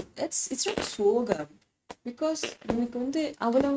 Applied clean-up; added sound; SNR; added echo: neural mask model RNNoise.